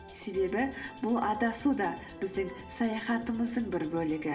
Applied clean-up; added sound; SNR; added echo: none; none; none; reverberation time 1.4 s.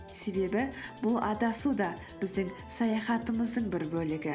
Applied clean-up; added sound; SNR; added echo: none; none; none; none.